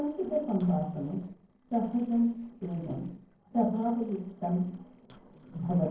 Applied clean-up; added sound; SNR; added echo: neural separator model SepFormer DNS4.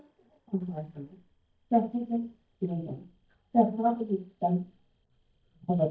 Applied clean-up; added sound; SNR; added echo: neural mask model DeepFilterNet 3.